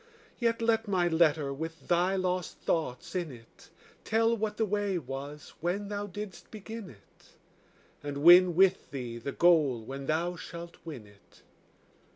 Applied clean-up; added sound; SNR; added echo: none; none; none; none.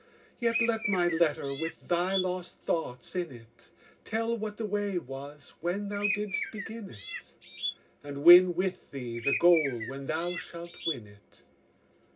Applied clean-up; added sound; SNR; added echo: none; Bird; 6 dB; reverberation time 0.4 s.